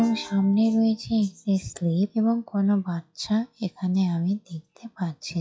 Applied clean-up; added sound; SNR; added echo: classical method log-MMSE.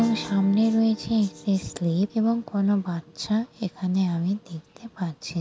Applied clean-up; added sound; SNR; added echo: none; Strum; 19 dB; none.